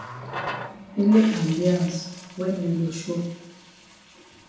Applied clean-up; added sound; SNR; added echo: none; Water tap, faucet; 13 dB; reverberation time 0.9 s.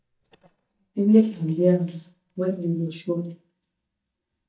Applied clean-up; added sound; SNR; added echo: neural mask model DeepFilterNet 3.